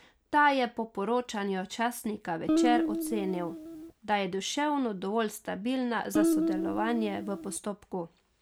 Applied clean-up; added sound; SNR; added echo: none; Guitar; -1 dB; none.